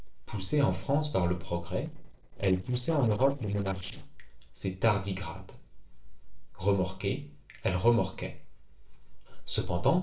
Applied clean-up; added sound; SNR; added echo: neural separator model SepFormer DNS4.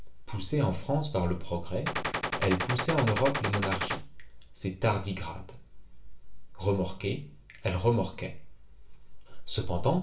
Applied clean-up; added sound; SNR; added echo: none; Gunshot, gunfire; 1 dB; reverberation time 0.4 s.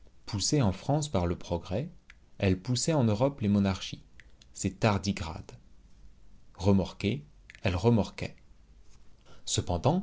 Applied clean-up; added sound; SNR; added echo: none; none; none; none.